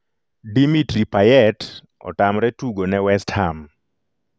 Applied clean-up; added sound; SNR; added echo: none; none; none; none.